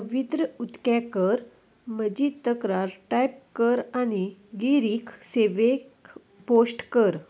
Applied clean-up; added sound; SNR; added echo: none; none; none; none.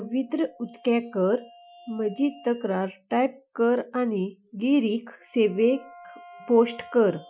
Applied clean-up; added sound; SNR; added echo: classical method Wiener filter.